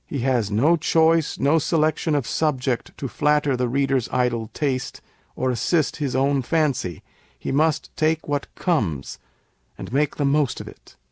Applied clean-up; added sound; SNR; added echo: none; none; none; none.